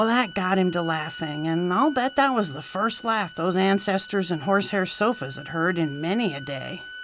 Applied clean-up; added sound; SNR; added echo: none; Bowed string instrument; 17 dB; none.